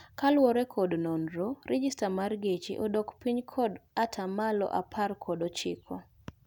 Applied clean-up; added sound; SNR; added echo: none; none; none; none.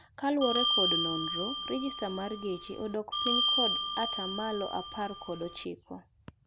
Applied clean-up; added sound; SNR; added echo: none; Bell; -4 dB; none.